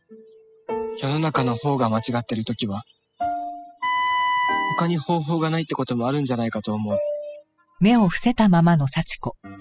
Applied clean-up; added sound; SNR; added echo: classical method spectral subtraction.